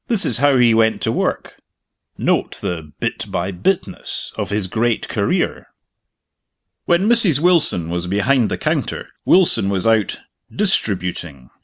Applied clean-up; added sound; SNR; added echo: none; none; none; none.